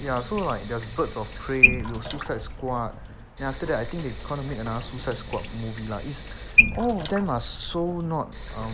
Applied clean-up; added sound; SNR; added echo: none; Sink (filling or washing) / Water tap, faucet; -3 dB; none.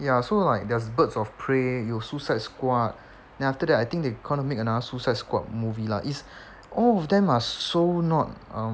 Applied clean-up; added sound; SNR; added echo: none; none; none; none.